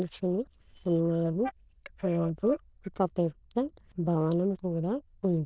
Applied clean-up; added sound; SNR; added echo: neural diffusion model UNIVERSE++.